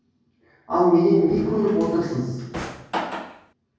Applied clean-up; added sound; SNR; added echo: none; Drawer open or close; 11 dB; reverberation time 1.3 s.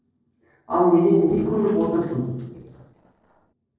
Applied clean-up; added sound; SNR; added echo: neural separator model SepFormer DNS4.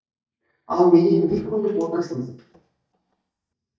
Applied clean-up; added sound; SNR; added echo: neural mask model DeepFilterNet 3.